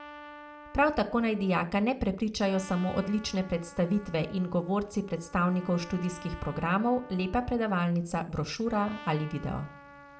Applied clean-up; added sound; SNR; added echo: none; Trumpet; 19 dB; reverberation time 0.3 s.